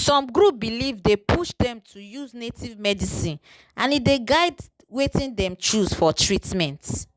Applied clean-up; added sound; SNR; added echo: none; none; none; none.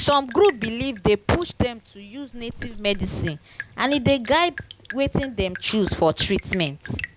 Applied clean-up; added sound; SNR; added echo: none; Drip; 15 dB; none.